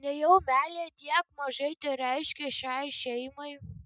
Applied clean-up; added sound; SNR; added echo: none; none; none; none.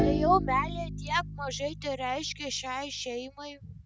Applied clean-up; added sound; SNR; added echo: none; Bowed string instrument; 3 dB; none.